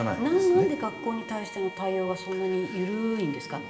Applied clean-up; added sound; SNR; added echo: none; Bowed string instrument; 15 dB; reverberation time 2.0 s.